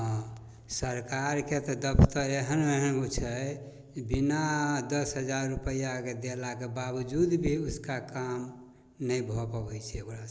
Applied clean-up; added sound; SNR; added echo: none; none; none; none.